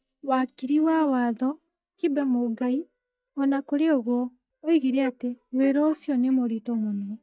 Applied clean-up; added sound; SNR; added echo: neural mask model DeepFilterNet 3.